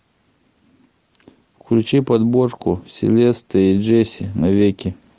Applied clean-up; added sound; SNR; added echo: none; none; none; none.